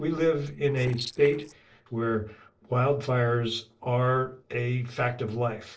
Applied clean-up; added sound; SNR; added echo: neural separator model SepFormer DNS4.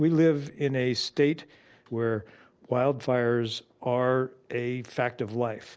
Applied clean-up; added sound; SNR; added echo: none; none; none; none.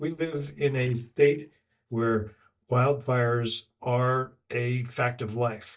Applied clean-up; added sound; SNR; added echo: neural mask model DeepFilterNet 3.